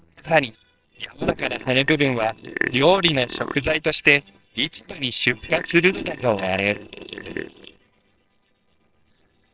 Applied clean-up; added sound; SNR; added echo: neural separator model SepFormer WHAMR!.